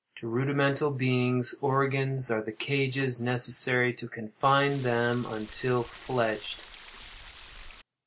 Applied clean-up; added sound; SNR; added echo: none; Stream; 19 dB; none.